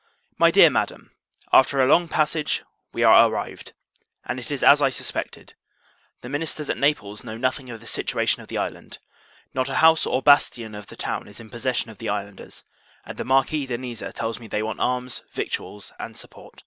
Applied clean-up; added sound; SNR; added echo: none; none; none; none.